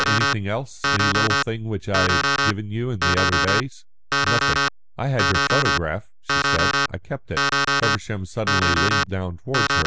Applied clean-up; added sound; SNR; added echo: none; Alarm; -4 dB; none.